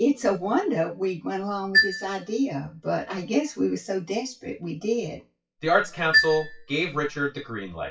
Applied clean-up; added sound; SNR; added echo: classical method WPE with log-MMSE.